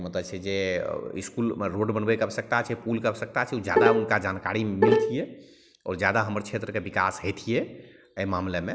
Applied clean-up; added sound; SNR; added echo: none; Bowed string instrument; -3 dB; none.